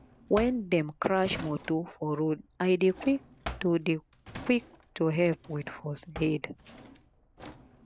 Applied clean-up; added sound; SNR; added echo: none; Drawer open or close; 16 dB; none.